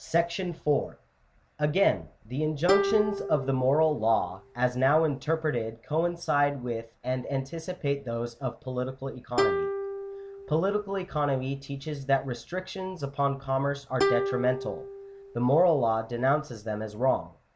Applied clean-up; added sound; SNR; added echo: none; Plucked string instrument; 5 dB; none.